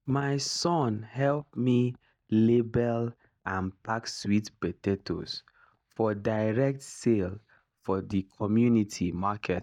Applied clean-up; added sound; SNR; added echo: neural mask model DeepFilterNet 3.